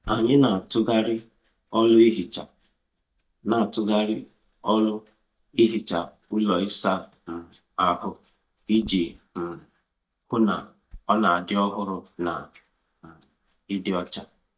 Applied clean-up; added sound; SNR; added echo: neural mask model DeepFilterNet 3.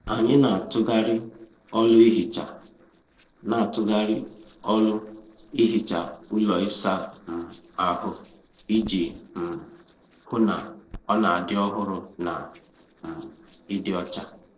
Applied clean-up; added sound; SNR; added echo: neural separator model SepFormer DNS4.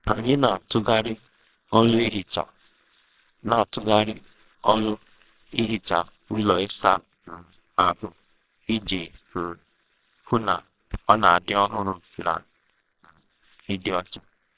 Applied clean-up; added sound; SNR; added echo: neural separator model SepFormer WHAMR!.